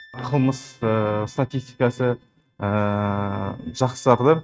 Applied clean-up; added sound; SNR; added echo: neural mask model RNNoise.